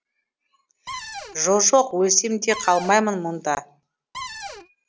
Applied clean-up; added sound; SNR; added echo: none; Cupboard open or close; 12 dB; none.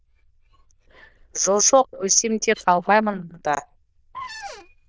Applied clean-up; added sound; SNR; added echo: neural diffusion model UNIVERSE++.